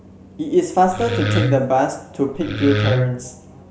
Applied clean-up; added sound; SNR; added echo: none; Wood; 2 dB; none.